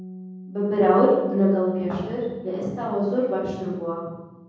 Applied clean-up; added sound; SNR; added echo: none; Bass guitar; 20 dB; reverberation time 1.3 s.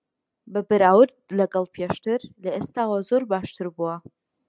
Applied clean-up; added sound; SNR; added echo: none; none; none; none.